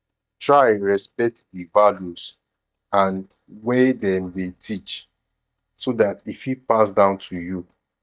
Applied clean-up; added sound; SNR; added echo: neural mask model DeepFilterNet 3.